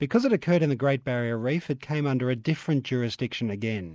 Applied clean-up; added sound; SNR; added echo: none; none; none; none.